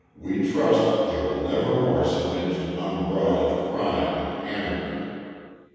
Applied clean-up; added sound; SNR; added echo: none; none; none; reverberation time 2.1 s.